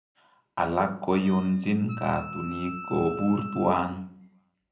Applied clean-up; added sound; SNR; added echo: none; Wind instrument, woodwind instrument; 14 dB; reverberation time 0.4 s.